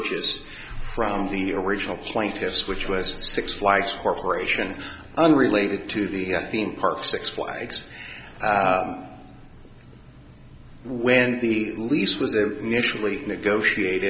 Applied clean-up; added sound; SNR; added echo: none; none; none; none.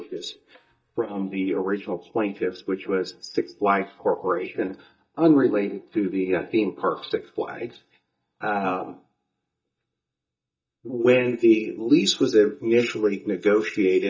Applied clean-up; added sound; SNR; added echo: neural mask model DeepFilterNet 3.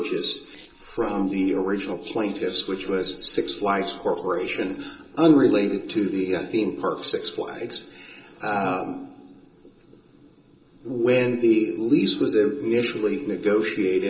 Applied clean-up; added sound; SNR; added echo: neural separator model SepFormer DNS4.